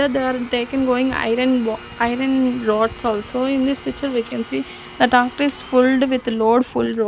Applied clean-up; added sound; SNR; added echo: none; Domestic sounds, home sounds; 20 dB; none.